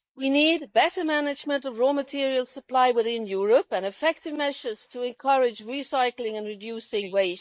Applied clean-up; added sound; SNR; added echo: neural mask model Resemble Enhance denoiser.